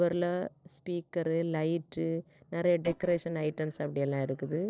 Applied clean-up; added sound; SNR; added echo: neural separator model SepFormer DNS4.